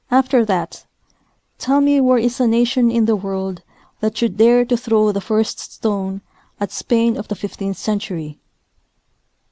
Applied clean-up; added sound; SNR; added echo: none; none; none; none.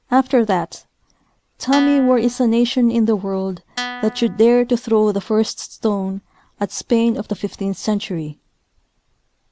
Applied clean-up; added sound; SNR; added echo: none; Guitar; 12 dB; none.